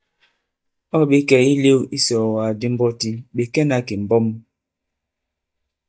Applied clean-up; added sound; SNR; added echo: neural mask model DeepFilterNet 3.